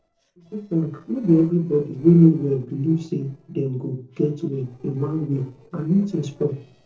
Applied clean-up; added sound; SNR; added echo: neural separator model SepFormer DNS4.